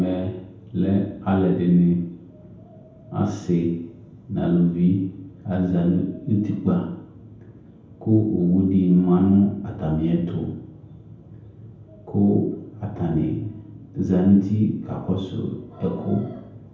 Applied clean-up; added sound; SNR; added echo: none; none; none; reverberation time 0.9 s.